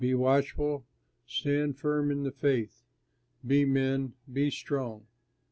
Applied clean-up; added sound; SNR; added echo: none; none; none; none.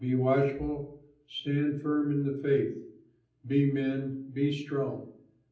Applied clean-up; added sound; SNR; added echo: none; none; none; reverberation time 0.6 s.